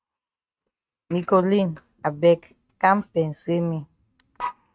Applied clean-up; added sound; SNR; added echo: neural mask model RNNoise.